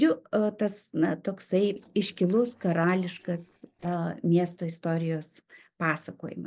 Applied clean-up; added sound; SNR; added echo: neural separator model SepFormer DNS4.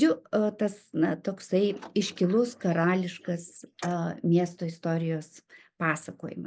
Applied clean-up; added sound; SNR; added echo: neural mask model Resemble Enhance denoiser.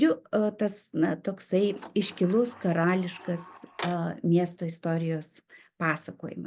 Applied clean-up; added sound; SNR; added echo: none; Sliding door; 16 dB; none.